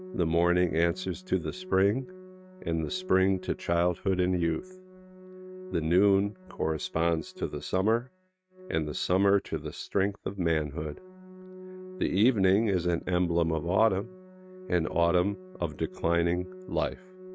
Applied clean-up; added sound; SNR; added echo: neural mask model RNNoise.